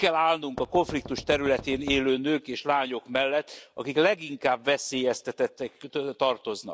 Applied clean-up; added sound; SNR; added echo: none; Knock; 13 dB; none.